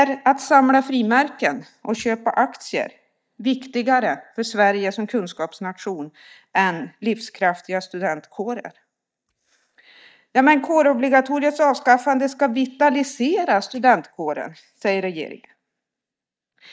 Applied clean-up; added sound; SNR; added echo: neural mask model DeepFilterNet 3.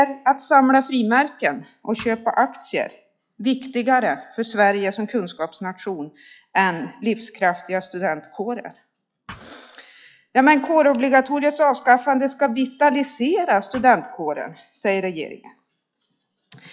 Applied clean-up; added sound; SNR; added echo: classical method log-MMSE.